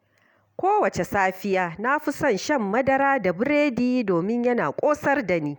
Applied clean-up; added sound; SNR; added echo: none; none; none; none.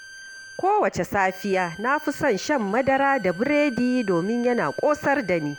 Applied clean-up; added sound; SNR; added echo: none; Bowed string instrument; 19 dB; none.